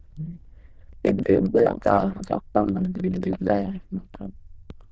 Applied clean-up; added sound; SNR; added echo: neural diffusion model UNIVERSE++.